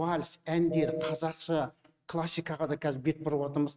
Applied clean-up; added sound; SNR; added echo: neural mask model RNNoise.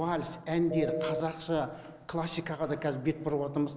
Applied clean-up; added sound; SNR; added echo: none; Telephone; 3 dB; none.